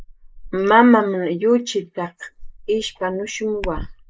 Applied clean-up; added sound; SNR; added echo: neural mask model Resemble Enhance denoiser.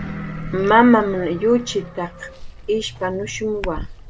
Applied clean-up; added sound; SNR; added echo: none; Water; 16 dB; none.